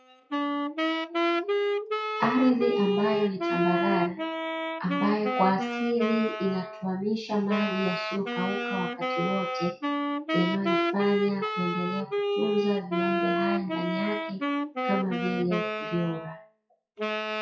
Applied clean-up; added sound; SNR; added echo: classical method WPE with log-MMSE.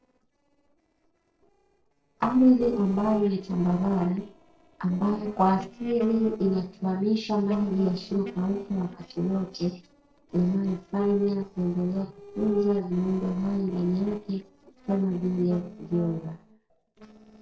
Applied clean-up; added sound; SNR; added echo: neural separator model SepFormer DNS4.